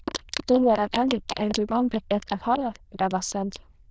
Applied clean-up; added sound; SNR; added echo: neural diffusion model UNIVERSE++.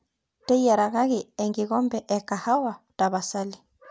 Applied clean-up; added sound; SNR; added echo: none; none; none; none.